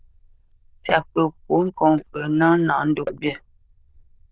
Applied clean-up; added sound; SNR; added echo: neural diffusion model UNIVERSE++.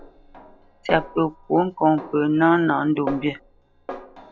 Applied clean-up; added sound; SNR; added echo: none; Snare drum; 15 dB; none.